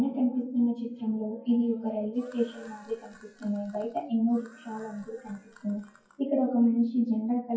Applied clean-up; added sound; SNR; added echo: classical method WPE with log-MMSE.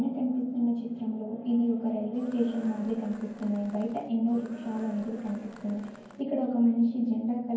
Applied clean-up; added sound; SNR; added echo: none; Cheering; 20 dB; reverberation time 0.9 s.